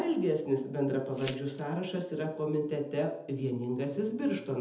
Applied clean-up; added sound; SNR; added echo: none; Glass; 14 dB; reverberation time 0.7 s.